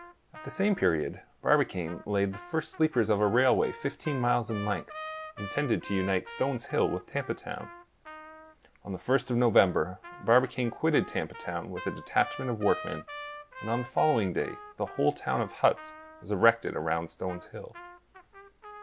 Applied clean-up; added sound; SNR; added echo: none; Trumpet; 16 dB; none.